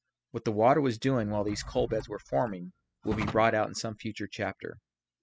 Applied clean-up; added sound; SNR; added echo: classical method spectral subtraction.